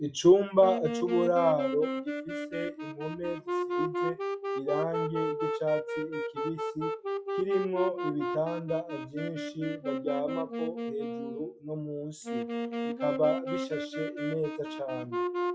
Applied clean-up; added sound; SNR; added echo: classical method log-MMSE.